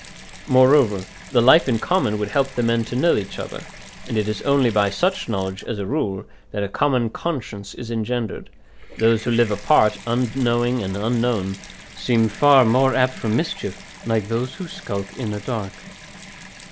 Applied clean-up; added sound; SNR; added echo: none; Bathtub (filling or washing) / Water tap, faucet; 20 dB; none.